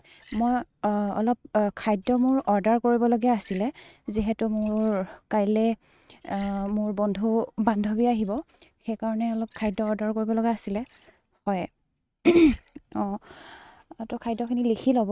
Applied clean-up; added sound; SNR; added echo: neural mask model RNNoise.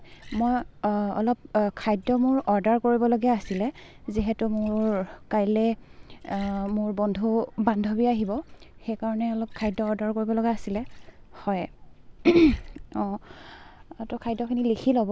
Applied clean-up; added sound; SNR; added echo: none; Liquid; 19 dB; none.